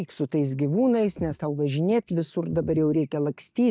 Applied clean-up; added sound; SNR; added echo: neural mask model DeepFilterNet 3.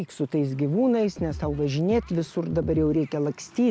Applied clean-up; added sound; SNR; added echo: none; Drum kit; 13 dB; none.